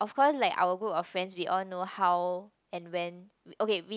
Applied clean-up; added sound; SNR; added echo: none; none; none; none.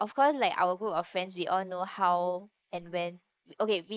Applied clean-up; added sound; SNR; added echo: neural mask model Resemble Enhance denoiser.